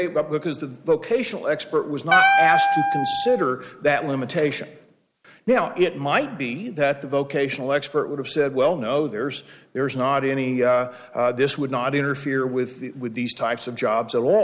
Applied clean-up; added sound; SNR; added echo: none; Wind instrument, woodwind instrument; -3 dB; none.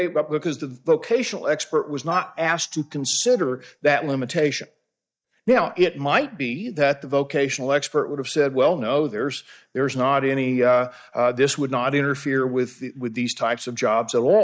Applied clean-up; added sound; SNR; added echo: neural mask model DeepFilterNet 3.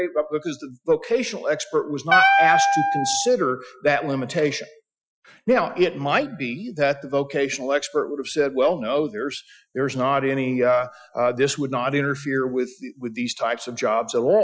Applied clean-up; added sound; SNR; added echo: classical method Wiener filter.